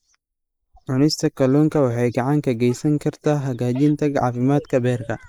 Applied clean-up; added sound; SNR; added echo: neural mask model Resemble Enhance denoiser.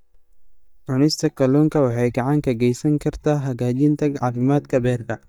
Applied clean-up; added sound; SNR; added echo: neural mask model DeepFilterNet 3.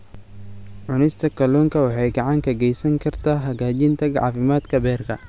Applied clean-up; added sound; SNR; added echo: none; none; none; none.